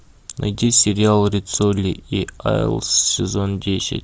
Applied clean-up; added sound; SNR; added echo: none; none; none; none.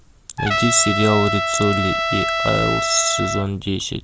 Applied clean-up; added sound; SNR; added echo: none; Trumpet; 1 dB; none.